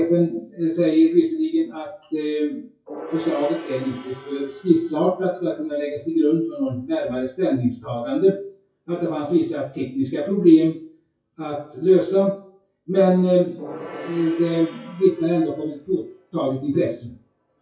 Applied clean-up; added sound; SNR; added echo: classical method WPE with log-MMSE.